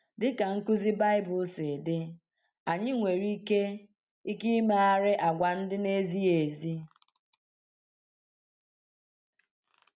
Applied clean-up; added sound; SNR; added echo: none; none; none; none.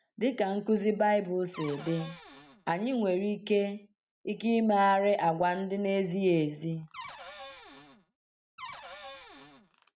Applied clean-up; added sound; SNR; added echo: none; Cupboard open or close / Door; 17 dB; none.